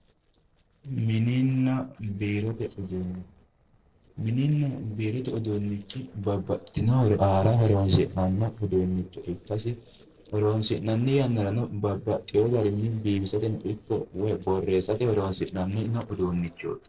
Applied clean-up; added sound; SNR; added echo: neural separator model SepFormer DNS4.